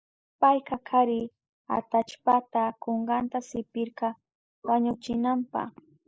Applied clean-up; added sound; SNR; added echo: neural mask model Resemble Enhance denoiser.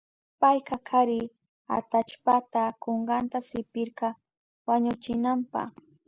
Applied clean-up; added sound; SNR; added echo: none; none; none; none.